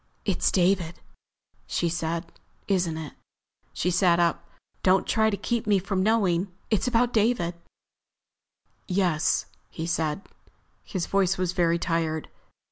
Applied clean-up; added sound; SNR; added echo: none; none; none; none.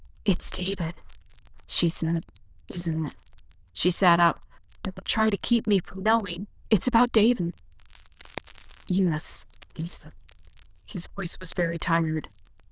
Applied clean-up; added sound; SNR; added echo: neural diffusion model UNIVERSE++.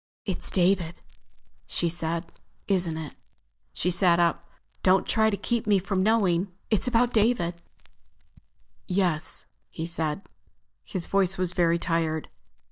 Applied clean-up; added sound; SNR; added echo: neural mask model DeepFilterNet 3.